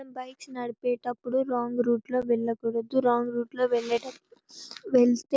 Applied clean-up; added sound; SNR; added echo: none; none; none; none.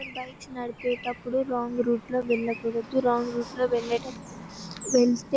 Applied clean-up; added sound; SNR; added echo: none; Traffic noise, roadway noise / Bird; 13 dB; none.